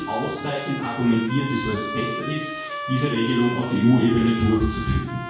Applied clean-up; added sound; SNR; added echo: none; Trumpet; 10 dB; reverberation time 0.6 s.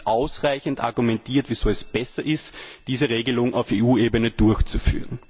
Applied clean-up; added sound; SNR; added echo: none; none; none; none.